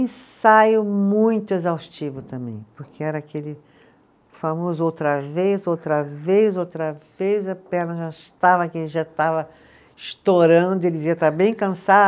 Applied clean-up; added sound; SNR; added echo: none; none; none; none.